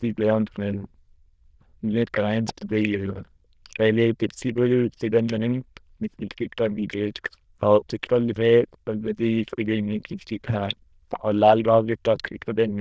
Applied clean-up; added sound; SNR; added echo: neural diffusion model UNIVERSE++.